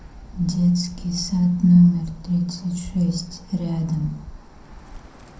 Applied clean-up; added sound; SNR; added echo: none; Bird; 18 dB; reverberation time 0.5 s.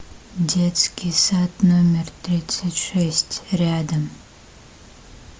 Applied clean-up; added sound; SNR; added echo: none; none; none; none.